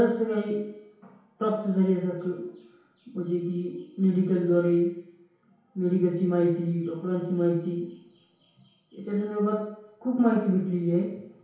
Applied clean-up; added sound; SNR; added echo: none; none; none; reverberation time 1.0 s.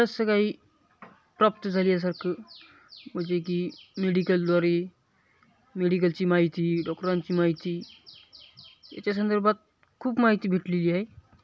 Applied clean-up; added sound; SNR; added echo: none; none; none; none.